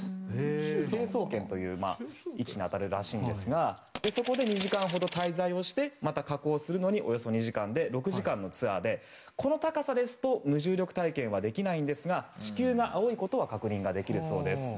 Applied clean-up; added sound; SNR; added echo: none; Coin (dropping); 13 dB; none.